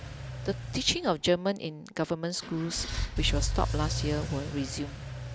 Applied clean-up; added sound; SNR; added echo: none; Engine / Car; 3 dB; none.